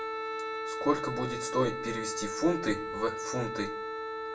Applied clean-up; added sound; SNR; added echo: none; Wind instrument, woodwind instrument; 3 dB; reverberation time 0.2 s.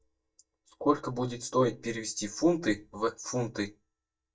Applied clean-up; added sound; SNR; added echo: neural mask model DeepFilterNet 3.